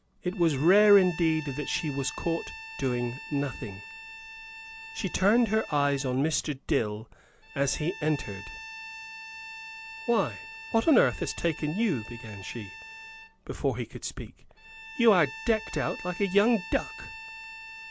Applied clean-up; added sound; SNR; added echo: none; Bowed string instrument; 15 dB; none.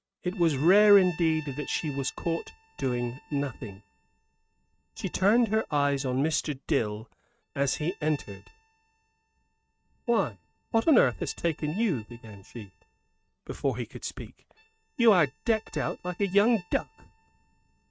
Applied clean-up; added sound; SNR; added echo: neural mask model RNNoise.